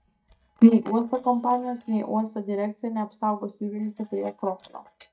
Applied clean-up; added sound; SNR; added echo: neural mask model DeepFilterNet 3.